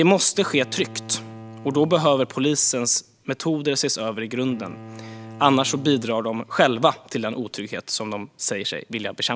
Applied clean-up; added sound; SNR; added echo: none; Bowed string instrument; 19 dB; none.